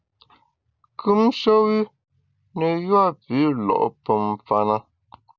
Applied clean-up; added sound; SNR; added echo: none; none; none; none.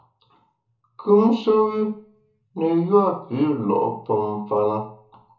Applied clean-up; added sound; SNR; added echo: none; none; none; reverberation time 0.7 s.